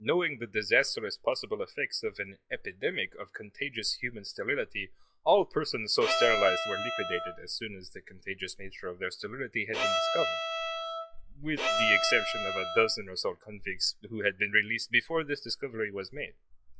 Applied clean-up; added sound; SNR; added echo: classical method log-MMSE.